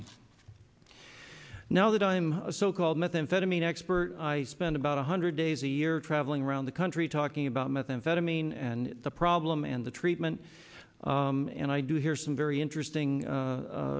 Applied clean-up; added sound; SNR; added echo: none; none; none; none.